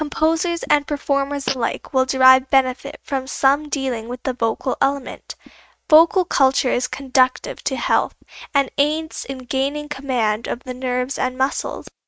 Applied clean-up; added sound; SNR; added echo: neural mask model RNNoise.